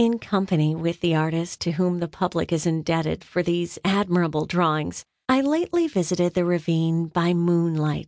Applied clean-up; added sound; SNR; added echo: none; none; none; none.